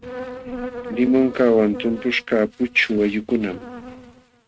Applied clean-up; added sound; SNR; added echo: neural mask model RNNoise.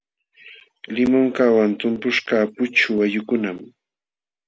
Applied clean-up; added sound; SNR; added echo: none; none; none; none.